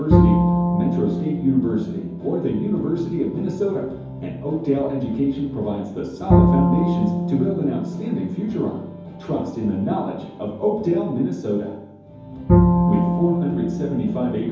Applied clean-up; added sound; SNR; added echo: none; Bowed string instrument; -1 dB; reverberation time 0.9 s.